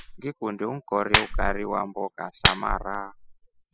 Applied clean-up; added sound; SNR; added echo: classical method spectral subtraction.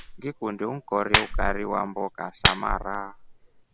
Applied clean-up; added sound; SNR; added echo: none; Clapping; -2 dB; none.